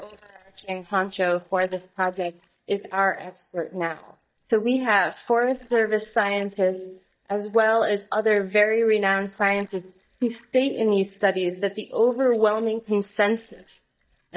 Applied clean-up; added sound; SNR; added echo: neural mask model DeepFilterNet 3.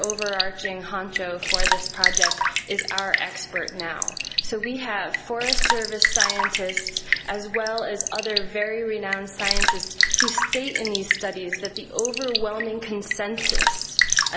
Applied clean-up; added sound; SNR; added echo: none; Raindrop / Drip; -4 dB; none.